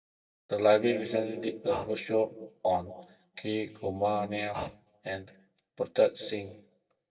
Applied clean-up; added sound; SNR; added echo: neural mask model DeepFilterNet 3.